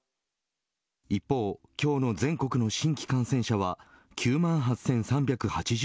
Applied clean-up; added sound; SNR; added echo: none; none; none; none.